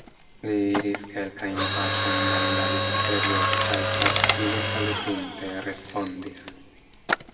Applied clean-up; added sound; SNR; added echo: none; Mechanisms; -4 dB; reverberation time 1.5 s.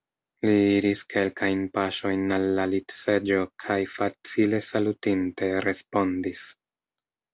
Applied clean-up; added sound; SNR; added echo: none; none; none; none.